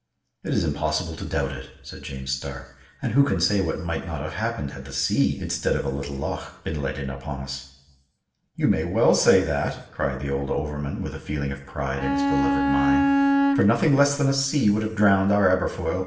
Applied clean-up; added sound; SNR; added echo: none; Bowed string instrument; -3 dB; reverberation time 0.7 s.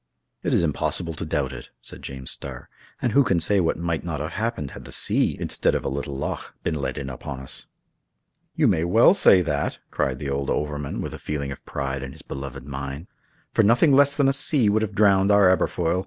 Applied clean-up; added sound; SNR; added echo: none; none; none; none.